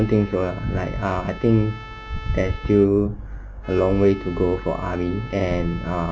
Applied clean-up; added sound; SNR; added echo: none; Trumpet; 19 dB; none.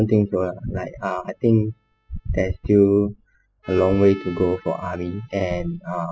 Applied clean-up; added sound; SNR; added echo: classical method spectral subtraction.